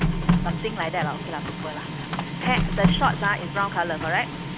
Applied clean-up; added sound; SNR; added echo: none; Printer; -2 dB; none.